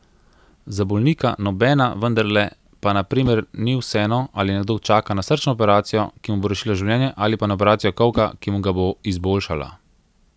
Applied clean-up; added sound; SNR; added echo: none; Whoosh, swoosh, swish; 18 dB; none.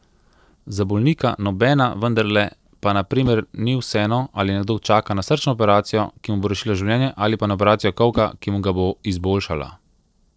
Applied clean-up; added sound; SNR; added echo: neural separator model SepFormer DNS4.